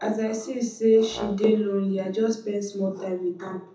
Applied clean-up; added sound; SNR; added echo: none; Brass instrument; 17 dB; reverberation time 0.6 s.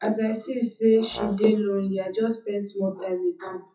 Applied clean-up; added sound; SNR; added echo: classical method WPE with log-MMSE.